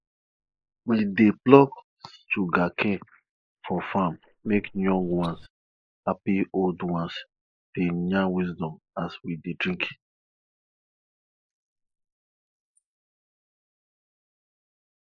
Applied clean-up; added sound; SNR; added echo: neural mask model Resemble Enhance denoiser.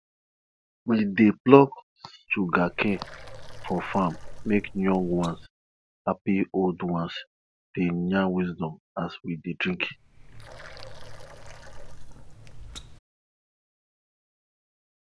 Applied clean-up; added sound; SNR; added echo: none; Water; 12 dB; none.